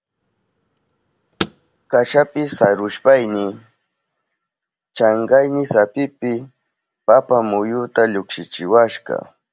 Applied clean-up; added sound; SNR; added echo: none; Car; 15 dB; none.